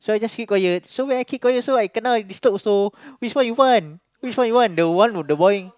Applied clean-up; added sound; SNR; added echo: none; none; none; none.